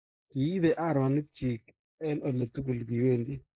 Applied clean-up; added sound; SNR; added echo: neural mask model Resemble Enhance denoiser.